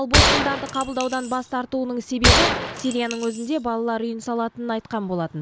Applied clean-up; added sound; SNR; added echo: none; Gunshot, gunfire; -3 dB; none.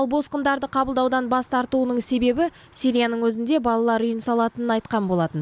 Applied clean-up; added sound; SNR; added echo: none; none; none; none.